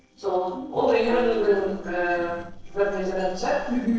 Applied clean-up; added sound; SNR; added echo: neural separator model SepFormer DNS4.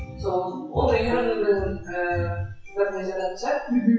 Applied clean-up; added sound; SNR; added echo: classical method WPE with log-MMSE.